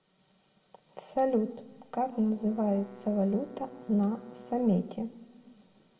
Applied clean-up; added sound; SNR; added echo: none; Bowed string instrument; 20 dB; reverberation time 1.4 s.